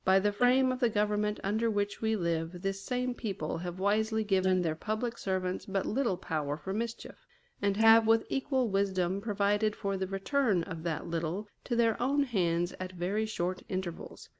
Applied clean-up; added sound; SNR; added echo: neural mask model Resemble Enhance denoiser.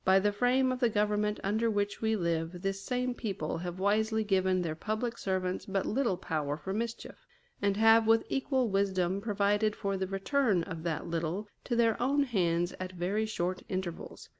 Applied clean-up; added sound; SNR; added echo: none; none; none; none.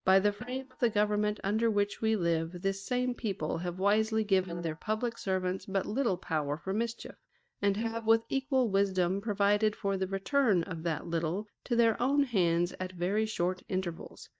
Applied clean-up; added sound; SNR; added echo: neural mask model DeepFilterNet 3.